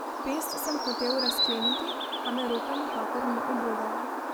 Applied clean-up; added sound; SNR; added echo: none; Bird; -3 dB; none.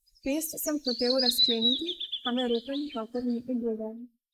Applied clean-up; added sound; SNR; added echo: neural mask model Resemble Enhance denoiser.